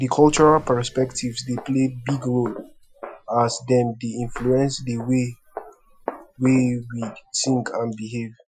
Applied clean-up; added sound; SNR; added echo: classical method Wiener filter.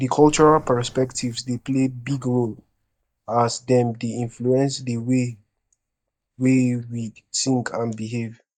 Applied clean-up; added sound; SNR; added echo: neural mask model DeepFilterNet 3.